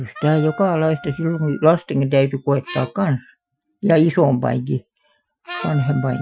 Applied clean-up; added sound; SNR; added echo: classical method Wiener filter.